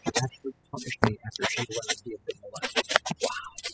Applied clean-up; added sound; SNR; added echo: classical method spectral subtraction.